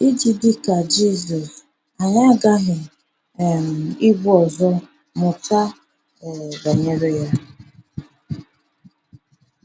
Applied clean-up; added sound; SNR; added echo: none; none; none; none.